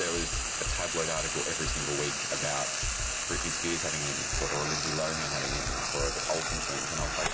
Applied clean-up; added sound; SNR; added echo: none; Frying (food); -2 dB; reverberation time 1.7 s.